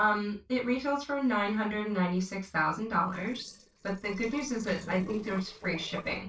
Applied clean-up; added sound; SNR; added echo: neural separator model SepFormer DNS4.